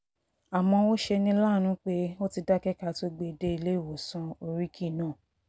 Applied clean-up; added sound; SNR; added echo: none; none; none; none.